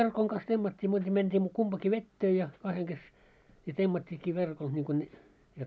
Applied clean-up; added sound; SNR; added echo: none; none; none; none.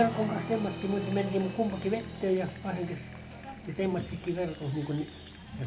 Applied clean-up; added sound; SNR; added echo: none; Applause; 9 dB; reverberation time 0.4 s.